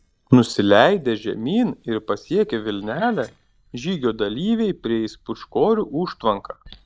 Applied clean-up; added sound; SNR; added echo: neural mask model DeepFilterNet 3.